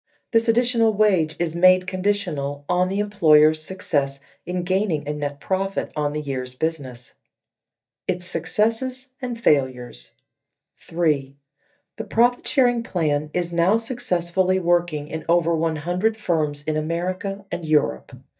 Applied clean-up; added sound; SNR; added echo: neural mask model DeepFilterNet 3.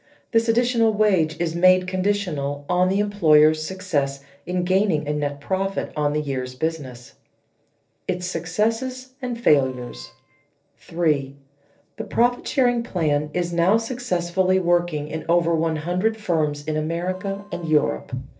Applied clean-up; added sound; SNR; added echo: neural separator model SepFormer DNS4.